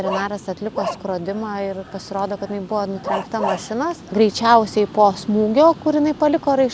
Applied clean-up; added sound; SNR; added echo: none; none; none; none.